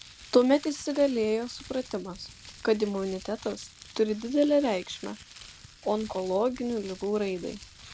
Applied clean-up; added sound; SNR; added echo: none; Crumpling, crinkling; 20 dB; none.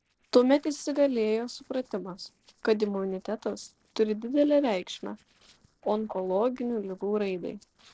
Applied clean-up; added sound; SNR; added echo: neural separator model SepFormer DNS4.